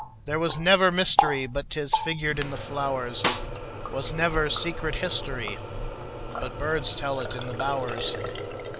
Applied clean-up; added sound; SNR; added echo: none; Water tap, faucet + Snare drum; 4 dB; none.